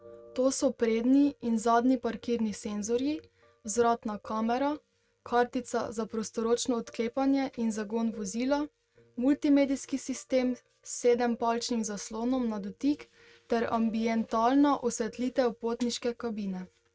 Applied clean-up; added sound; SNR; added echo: neural mask model RNNoise.